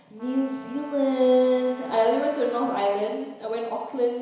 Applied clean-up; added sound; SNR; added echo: none; Brass instrument; 20 dB; reverberation time 1.0 s.